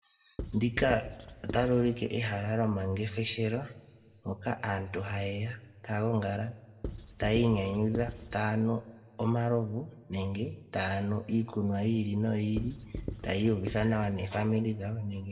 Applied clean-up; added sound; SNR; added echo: none; Writing; 10 dB; reverberation time 1.1 s.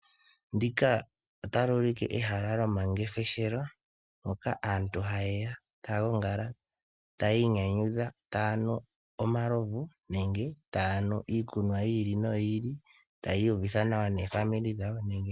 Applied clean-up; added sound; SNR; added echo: none; none; none; none.